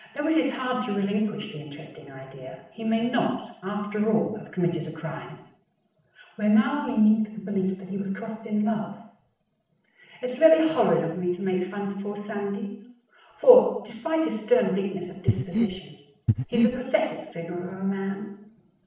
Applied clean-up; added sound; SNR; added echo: none; Breathing; -2 dB; reverberation time 0.7 s.